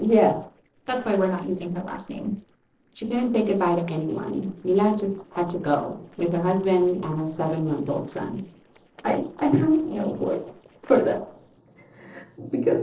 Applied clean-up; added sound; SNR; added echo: neural separator model SepFormer DNS4.